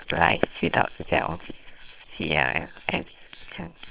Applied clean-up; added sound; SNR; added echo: neural separator model SepFormer WHAMR!.